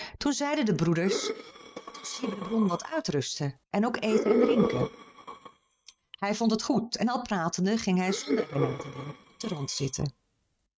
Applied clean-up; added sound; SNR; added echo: neural mask model RNNoise.